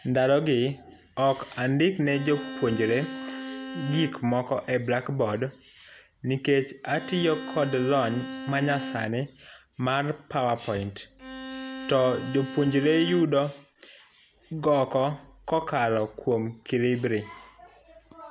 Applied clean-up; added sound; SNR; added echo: none; Bowed string instrument; 11 dB; none.